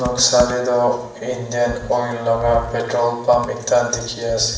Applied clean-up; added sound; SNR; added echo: none; Computer keyboard; 15 dB; reverberation time 0.7 s.